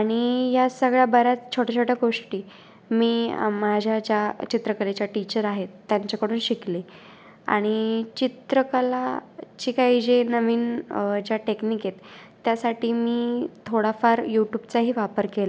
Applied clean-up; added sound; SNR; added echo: none; none; none; none.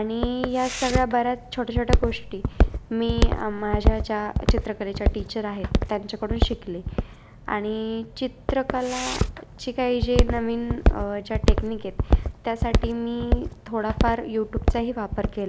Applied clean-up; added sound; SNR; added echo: none; Walk, footsteps; -2 dB; none.